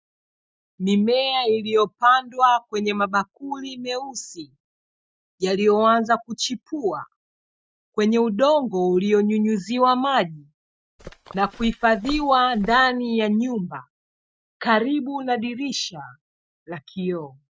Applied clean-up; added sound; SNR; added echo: neural mask model RNNoise.